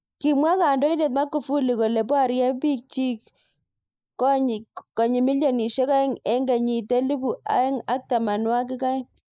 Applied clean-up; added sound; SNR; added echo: neural mask model Resemble Enhance denoiser.